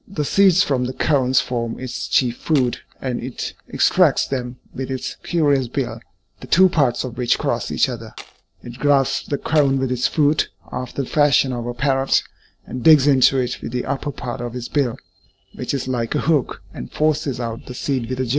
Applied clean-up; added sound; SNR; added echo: neural separator model SepFormer DNS4.